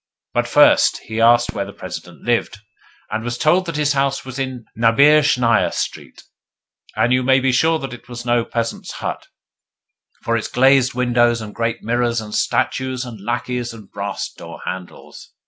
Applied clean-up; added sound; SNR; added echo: none; Fireworks; 17 dB; none.